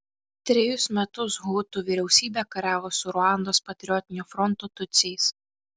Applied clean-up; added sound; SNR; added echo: none; none; none; none.